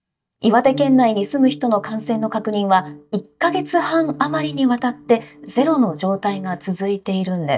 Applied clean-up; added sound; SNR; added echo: neural mask model DeepFilterNet 3.